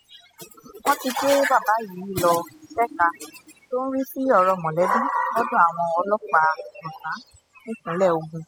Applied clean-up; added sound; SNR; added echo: classical method spectral subtraction.